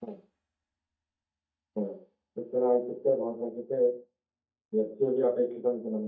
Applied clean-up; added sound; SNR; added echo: neural mask model DeepFilterNet 3.